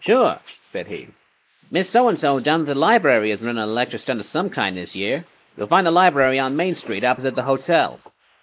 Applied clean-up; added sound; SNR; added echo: neural mask model Resemble Enhance denoiser.